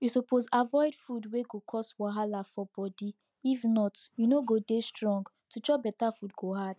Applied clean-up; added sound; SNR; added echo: none; none; none; none.